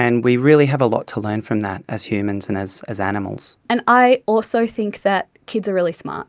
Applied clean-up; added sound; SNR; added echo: none; none; none; none.